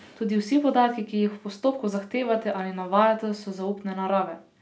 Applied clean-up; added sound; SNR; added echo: none; none; none; none.